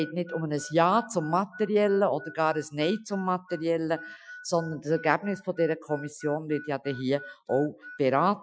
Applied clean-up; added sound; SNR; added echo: classical method Wiener filter.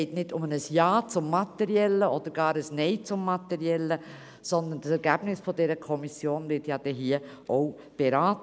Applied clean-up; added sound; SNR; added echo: none; none; none; none.